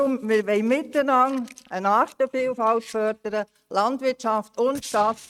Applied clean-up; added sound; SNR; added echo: neural mask model RNNoise.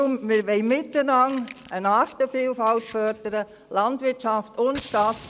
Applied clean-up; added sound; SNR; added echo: none; Fire; 17 dB; none.